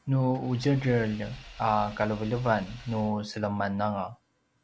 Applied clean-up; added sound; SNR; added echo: none; Engine / Vehicle; 20 dB; none.